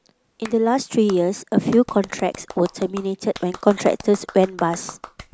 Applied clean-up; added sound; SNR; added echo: none; Clapping; 19 dB; none.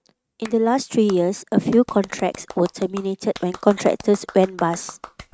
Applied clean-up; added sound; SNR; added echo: neural mask model RNNoise.